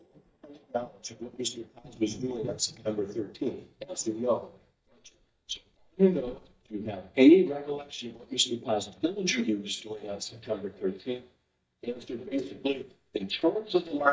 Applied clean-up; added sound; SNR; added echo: neural mask model DeepFilterNet 3.